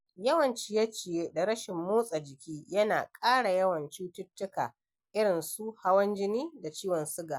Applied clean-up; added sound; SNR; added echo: none; none; none; none.